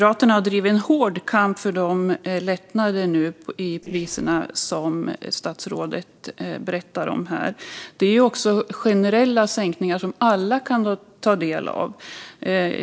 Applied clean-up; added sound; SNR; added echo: neural separator model SepFormer DNS4.